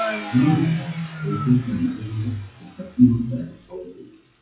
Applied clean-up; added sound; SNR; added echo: classical method WPE with log-MMSE.